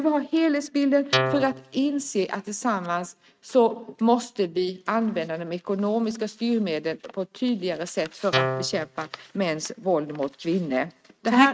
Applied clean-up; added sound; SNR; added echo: neural mask model RNNoise.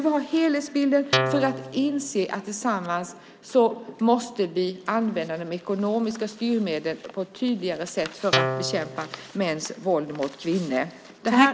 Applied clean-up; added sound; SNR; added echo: none; Guitar; 2 dB; none.